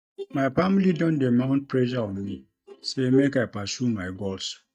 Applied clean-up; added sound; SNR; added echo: neural mask model DeepFilterNet 3.